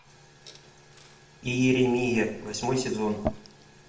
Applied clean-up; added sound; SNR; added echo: none; Liquid; 13 dB; reverberation time 0.6 s.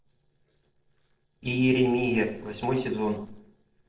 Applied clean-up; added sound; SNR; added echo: neural separator model SepFormer DNS4.